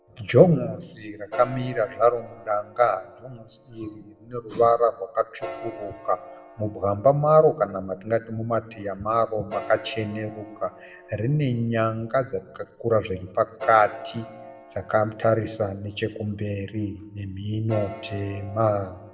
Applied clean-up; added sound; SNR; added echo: none; Piano; 18 dB; reverberation time 0.7 s.